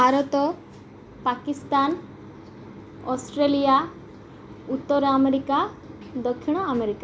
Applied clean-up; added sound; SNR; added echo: none; none; none; none.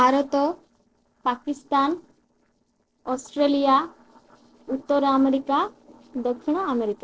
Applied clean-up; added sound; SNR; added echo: neural separator model SepFormer DNS4.